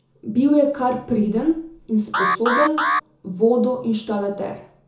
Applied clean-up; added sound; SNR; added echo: none; Alarm; 2 dB; reverberation time 0.6 s.